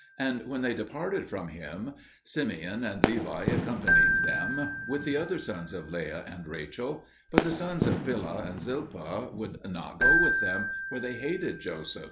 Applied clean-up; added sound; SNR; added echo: none; Fireworks + Keyboard (musical); -2 dB; none.